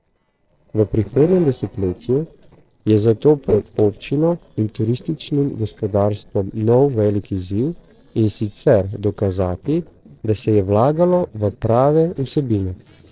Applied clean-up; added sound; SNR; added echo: neural separator model SepFormer DNS4.